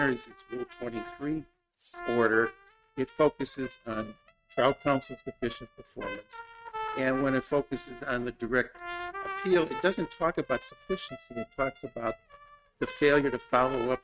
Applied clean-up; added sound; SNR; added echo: neural mask model RNNoise.